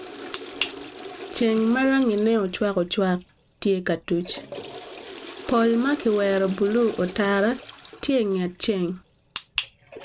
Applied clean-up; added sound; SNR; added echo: none; Toilet flush / Water; 15 dB; none.